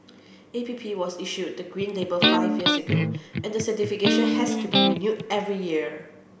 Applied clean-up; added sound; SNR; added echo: none; Electric guitar; -5 dB; none.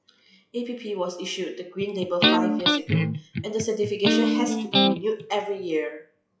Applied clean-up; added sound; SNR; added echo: classical method log-MMSE.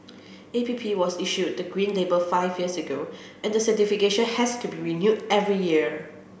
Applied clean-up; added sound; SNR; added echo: none; none; none; none.